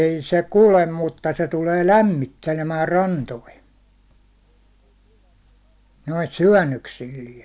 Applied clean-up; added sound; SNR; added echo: none; none; none; none.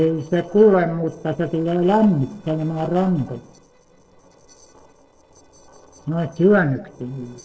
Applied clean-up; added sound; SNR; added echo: neural separator model SepFormer DNS4.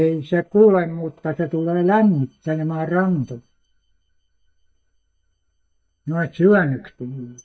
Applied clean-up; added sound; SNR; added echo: neural mask model DeepFilterNet 3.